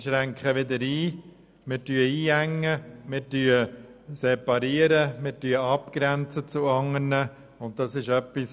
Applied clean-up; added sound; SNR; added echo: none; none; none; none.